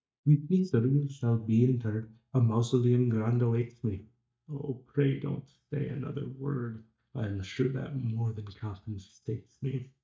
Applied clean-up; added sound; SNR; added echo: neural mask model DeepFilterNet 3.